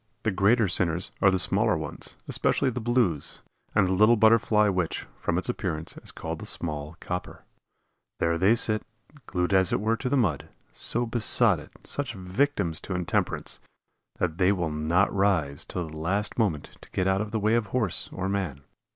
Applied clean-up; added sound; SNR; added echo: none; none; none; none.